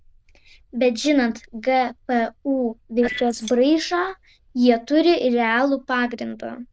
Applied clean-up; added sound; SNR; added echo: neural diffusion model UNIVERSE++.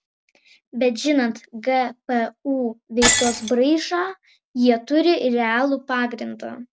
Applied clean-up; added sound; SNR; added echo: none; Shatter; 8 dB; none.